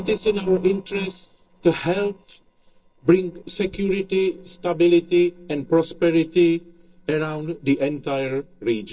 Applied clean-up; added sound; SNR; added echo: neural separator model SepFormer DNS4.